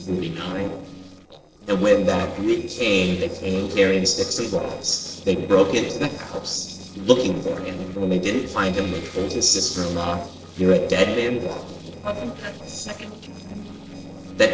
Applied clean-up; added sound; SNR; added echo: neural separator model SepFormer DNS4.